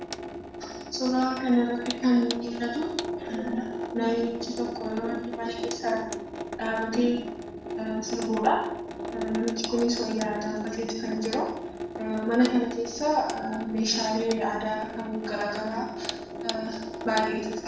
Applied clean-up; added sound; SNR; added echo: none; Sink (filling or washing) / Water tap, faucet; 6 dB; reverberation time 0.7 s.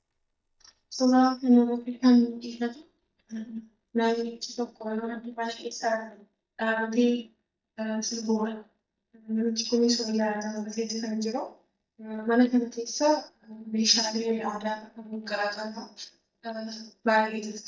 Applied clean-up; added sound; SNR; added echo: neural mask model DeepFilterNet 3.